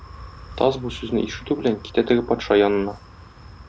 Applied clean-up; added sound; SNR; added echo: none; Wind; 18 dB; none.